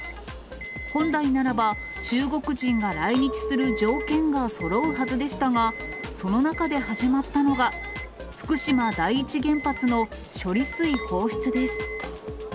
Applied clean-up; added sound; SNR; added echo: none; Chink, clink + Alarm; 10 dB; none.